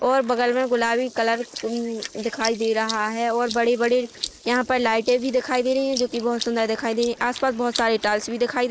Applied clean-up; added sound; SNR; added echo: neural mask model Resemble Enhance denoiser.